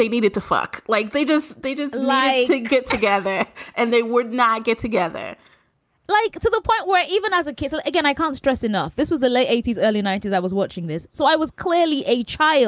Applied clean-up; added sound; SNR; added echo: none; none; none; none.